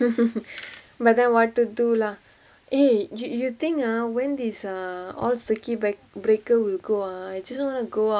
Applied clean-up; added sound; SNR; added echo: none; none; none; none.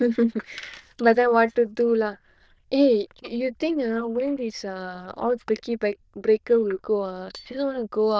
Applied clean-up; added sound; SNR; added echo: neural diffusion model UNIVERSE++.